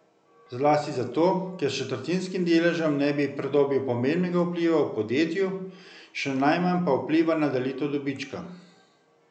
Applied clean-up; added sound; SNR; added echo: none; none; none; none.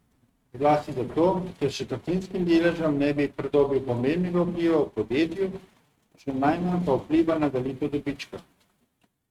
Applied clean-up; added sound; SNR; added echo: neural mask model RNNoise.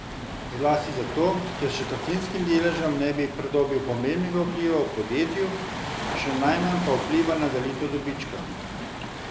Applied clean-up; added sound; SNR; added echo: none; Waves, surf; 7 dB; none.